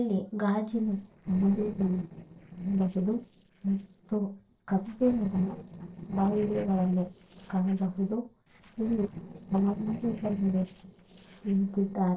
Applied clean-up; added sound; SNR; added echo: neural separator model SepFormer DNS4.